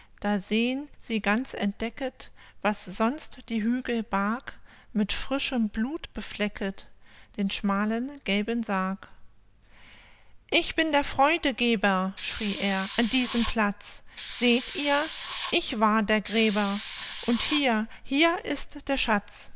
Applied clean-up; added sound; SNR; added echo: none; Hiss; 3 dB; none.